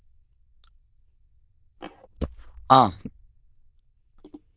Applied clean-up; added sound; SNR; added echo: neural diffusion model UNIVERSE++.